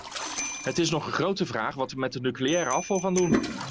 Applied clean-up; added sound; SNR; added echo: none; Toilet flush + Bicycle bell; 6 dB; none.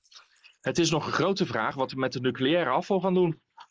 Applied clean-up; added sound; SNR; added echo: neural mask model Resemble Enhance denoiser.